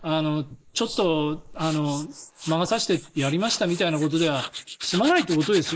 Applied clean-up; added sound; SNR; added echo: neural mask model Resemble Enhance denoiser.